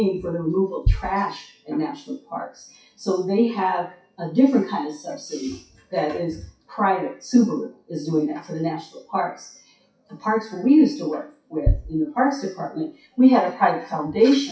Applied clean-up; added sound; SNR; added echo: classical method WPE with log-MMSE.